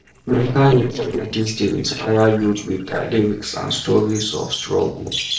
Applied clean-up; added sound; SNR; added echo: neural separator model SepFormer DNS4.